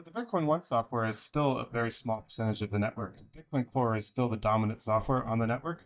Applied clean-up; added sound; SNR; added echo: neural mask model DeepFilterNet 3.